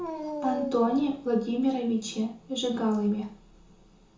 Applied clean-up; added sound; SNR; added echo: none; Dog; 12 dB; reverberation time 0.6 s.